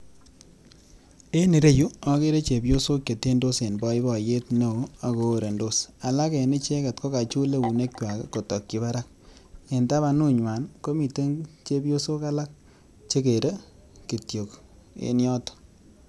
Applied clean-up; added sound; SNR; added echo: none; Sink (filling or washing); 19 dB; none.